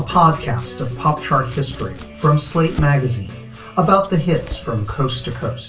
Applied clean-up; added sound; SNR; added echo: none; Domestic sounds, home sounds; 18 dB; reverberation time 0.3 s.